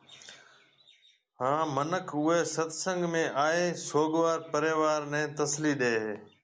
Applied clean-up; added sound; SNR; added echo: none; none; none; none.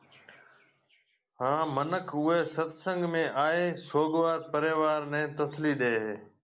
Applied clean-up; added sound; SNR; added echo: neural mask model Resemble Enhance denoiser.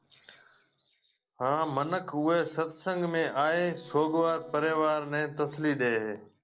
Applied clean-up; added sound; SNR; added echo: neural separator model SepFormer DNS4.